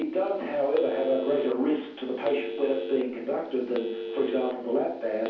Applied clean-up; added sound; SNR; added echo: none; Telephone; 9 dB; reverberation time 0.7 s.